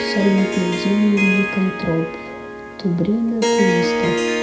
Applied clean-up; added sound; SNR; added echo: none; Harp; 2 dB; reverberation time 0.5 s.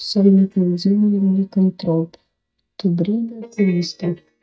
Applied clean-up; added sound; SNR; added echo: neural mask model DeepFilterNet 3.